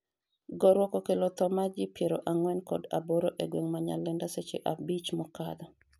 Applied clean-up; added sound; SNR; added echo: none; none; none; none.